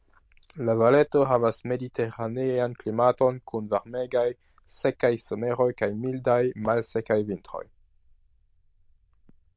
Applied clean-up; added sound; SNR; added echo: neural diffusion model UNIVERSE++.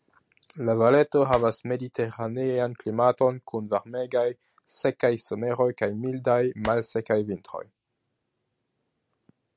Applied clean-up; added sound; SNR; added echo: none; Clapping; 13 dB; none.